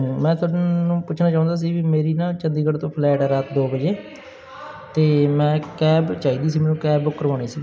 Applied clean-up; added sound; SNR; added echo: none; none; none; none.